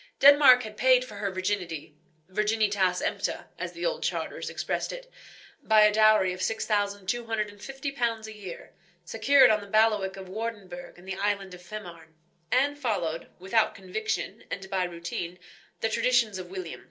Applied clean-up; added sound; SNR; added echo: none; none; none; reverberation time 0.2 s.